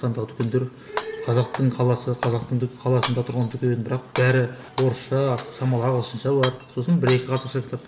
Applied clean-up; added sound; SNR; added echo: none; Shatter; 14 dB; none.